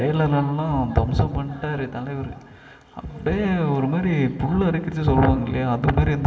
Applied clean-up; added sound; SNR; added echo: none; none; none; reverberation time 1.9 s.